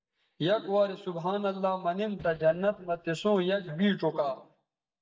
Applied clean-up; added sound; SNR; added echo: neural mask model DeepFilterNet 3.